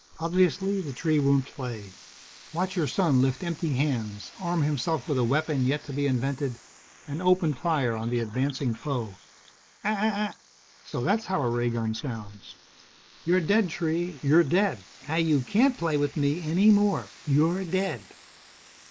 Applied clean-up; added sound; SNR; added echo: neural mask model Resemble Enhance denoiser.